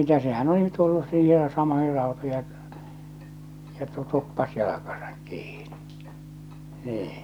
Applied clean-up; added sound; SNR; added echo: none; none; none; none.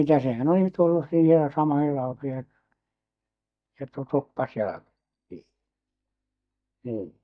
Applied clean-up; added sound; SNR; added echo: neural mask model DeepFilterNet 3.